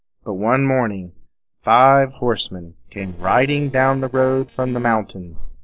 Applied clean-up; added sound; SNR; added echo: neural separator model SepFormer DNS4.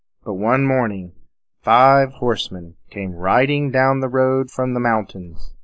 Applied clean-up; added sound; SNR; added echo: neural mask model Resemble Enhance denoiser.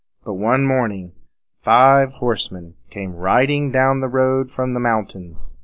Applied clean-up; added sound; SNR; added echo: none; none; none; none.